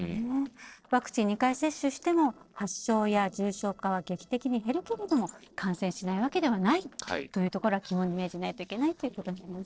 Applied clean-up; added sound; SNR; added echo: neural separator model SepFormer DNS4.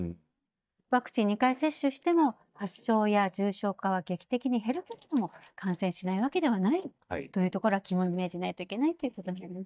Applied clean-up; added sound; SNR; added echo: neural mask model DeepFilterNet 3.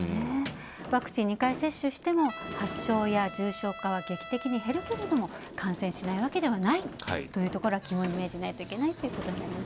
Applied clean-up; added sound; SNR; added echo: none; Trumpet + Sliding door / Slam; 11 dB; none.